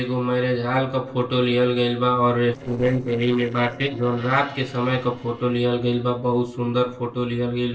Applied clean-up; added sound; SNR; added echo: neural separator model SepFormer DNS4.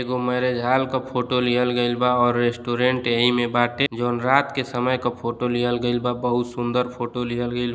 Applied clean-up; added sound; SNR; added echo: none; none; none; none.